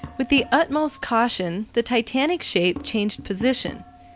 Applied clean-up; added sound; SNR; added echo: none; Tap; 18 dB; none.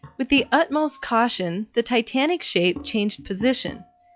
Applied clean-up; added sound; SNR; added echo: classical method log-MMSE.